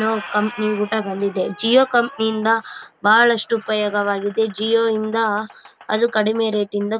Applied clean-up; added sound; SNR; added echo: none; Squeak; 20 dB; none.